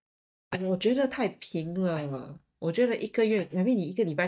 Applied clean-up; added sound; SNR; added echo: neural mask model DeepFilterNet 3.